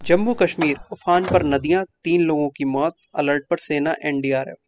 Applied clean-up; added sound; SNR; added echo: classical method spectral subtraction.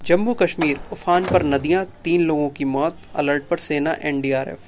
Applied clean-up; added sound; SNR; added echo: none; Slam; 14 dB; none.